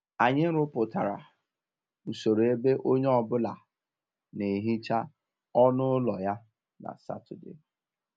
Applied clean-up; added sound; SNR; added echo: none; none; none; none.